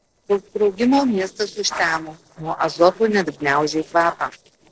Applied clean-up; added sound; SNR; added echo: neural separator model SepFormer DNS4.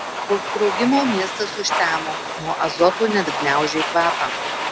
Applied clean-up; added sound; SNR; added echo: none; Domestic sounds, home sounds; 4 dB; none.